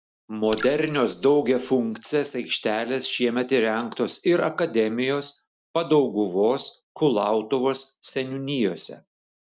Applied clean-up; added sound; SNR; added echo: none; Raindrop / Splash, splatter; 13 dB; none.